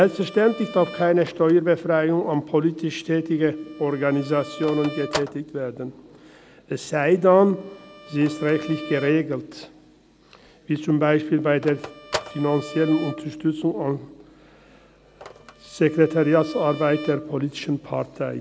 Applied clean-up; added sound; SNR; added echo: none; Telephone + Bowed string instrument; 17 dB; none.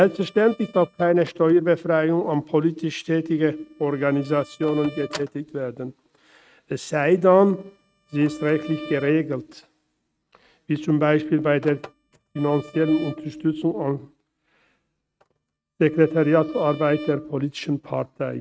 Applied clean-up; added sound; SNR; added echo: neural mask model RNNoise.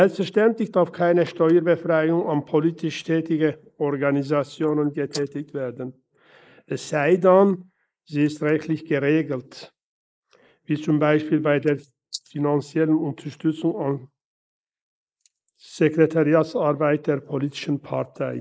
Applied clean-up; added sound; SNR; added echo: neural mask model Resemble Enhance denoiser.